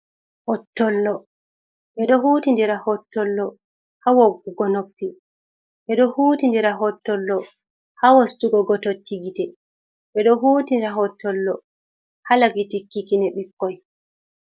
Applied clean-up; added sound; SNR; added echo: neural mask model Resemble Enhance denoiser.